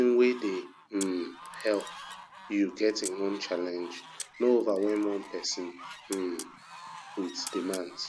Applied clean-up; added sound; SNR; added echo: none; Camera + Fowl; 14 dB; none.